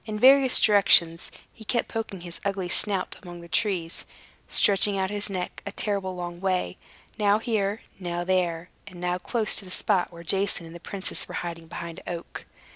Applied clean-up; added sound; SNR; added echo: none; none; none; none.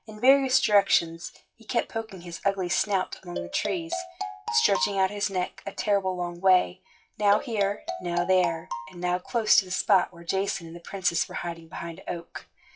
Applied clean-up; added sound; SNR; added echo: classical method WPE with log-MMSE.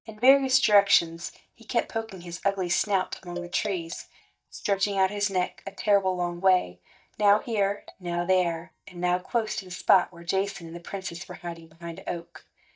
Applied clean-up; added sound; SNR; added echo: neural mask model DeepFilterNet 3.